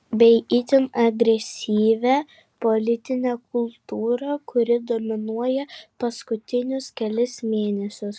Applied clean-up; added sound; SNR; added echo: none; none; none; none.